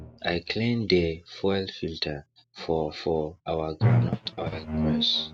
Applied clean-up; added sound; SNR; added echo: neural mask model RNNoise.